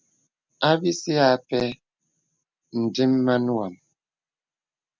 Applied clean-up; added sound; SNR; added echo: none; none; none; none.